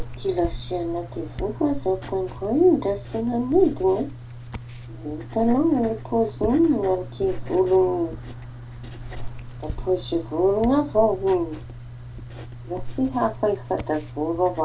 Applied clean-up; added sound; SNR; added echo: none; Writing; 10 dB; reverberation time 0.2 s.